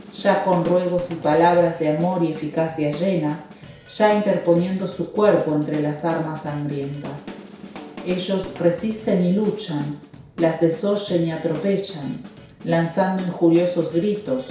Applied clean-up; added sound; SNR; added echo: none; Drum kit; 18 dB; reverberation time 0.6 s.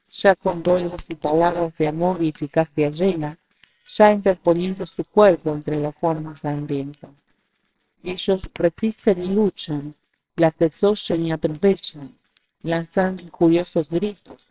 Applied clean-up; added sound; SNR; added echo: neural separator model SepFormer WHAMR!.